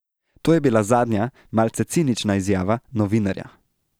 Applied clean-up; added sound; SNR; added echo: none; none; none; none.